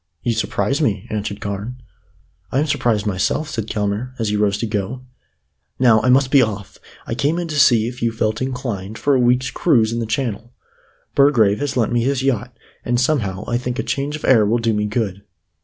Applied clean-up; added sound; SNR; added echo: none; none; none; none.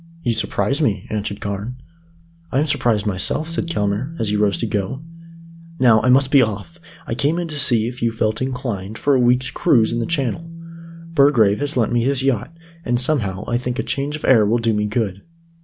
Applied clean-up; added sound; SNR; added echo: none; Bass guitar; 17 dB; none.